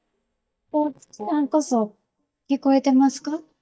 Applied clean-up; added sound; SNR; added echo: neural mask model DeepFilterNet 3.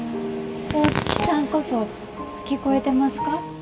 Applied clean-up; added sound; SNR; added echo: none; Tearing; 8 dB; reverberation time 1.3 s.